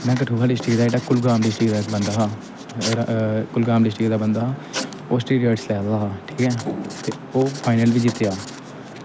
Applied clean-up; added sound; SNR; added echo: none; Writing; 16 dB; none.